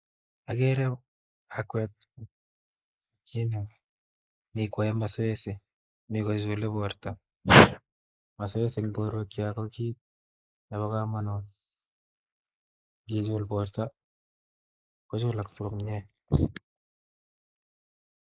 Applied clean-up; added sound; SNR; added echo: neural mask model Resemble Enhance denoiser.